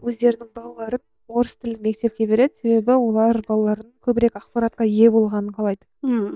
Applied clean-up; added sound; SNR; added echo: neural mask model DeepFilterNet 3.